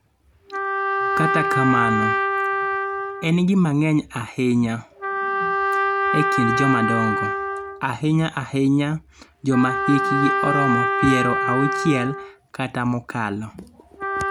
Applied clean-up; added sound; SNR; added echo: none; Trumpet; 1 dB; none.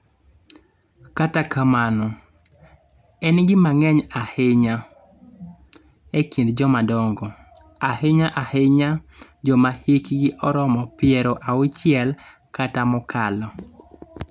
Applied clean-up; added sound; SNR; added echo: none; none; none; none.